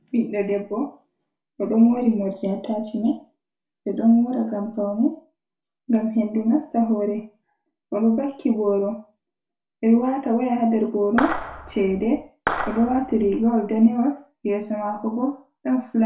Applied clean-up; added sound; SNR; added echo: none; Clapping; 7 dB; reverberation time 0.3 s.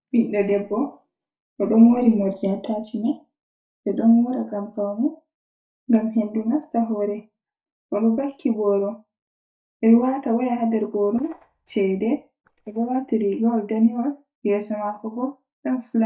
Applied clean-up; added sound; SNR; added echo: neural mask model DeepFilterNet 3.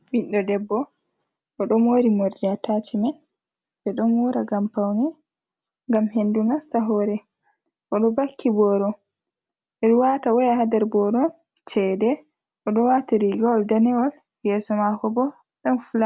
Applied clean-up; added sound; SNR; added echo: none; none; none; none.